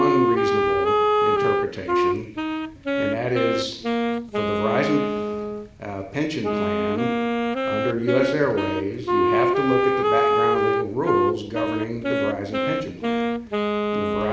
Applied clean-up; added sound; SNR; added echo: none; Wind instrument, woodwind instrument; -4 dB; none.